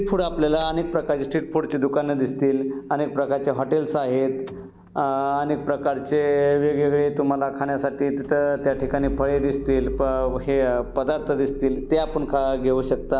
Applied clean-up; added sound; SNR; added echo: none; Idling / Engine starting / Motor vehicle (road); 15 dB; none.